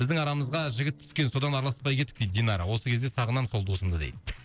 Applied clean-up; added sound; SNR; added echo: neural separator model SepFormer DNS4.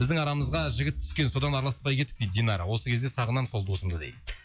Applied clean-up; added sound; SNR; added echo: classical method log-MMSE.